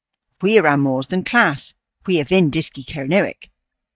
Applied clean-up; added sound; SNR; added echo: neural mask model DeepFilterNet 3.